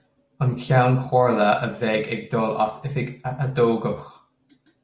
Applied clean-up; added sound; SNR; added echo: none; none; none; none.